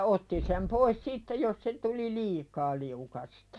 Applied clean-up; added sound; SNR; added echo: none; Boom; 11 dB; none.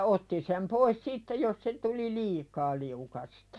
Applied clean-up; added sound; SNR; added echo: none; none; none; none.